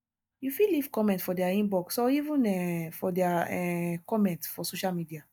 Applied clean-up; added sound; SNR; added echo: neural mask model DeepFilterNet 3.